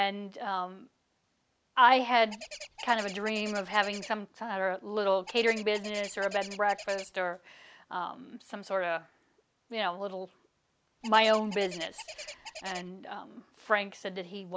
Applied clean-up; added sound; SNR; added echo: none; Bird; 13 dB; none.